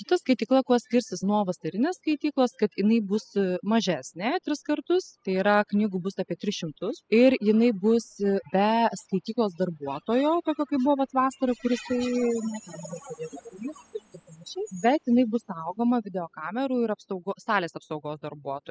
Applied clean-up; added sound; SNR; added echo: classical method spectral subtraction.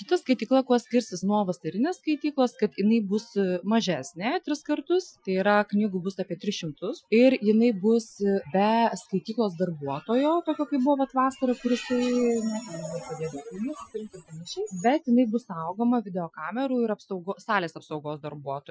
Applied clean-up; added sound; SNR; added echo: classical method Wiener filter.